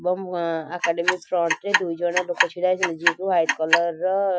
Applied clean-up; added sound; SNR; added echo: classical method Wiener filter.